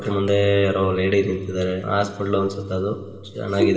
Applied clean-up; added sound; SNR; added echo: none; none; none; reverberation time 1.7 s.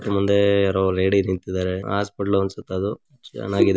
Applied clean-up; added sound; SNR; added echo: none; none; none; none.